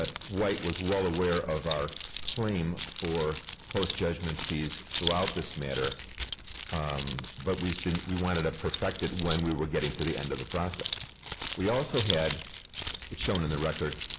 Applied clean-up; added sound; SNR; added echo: none; Keys jangling; 0 dB; none.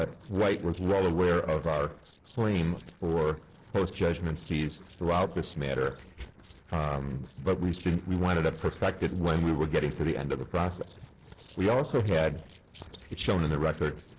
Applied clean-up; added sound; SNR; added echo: neural separator model SepFormer DNS4.